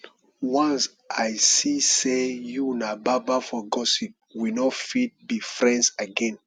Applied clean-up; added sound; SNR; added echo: none; none; none; none.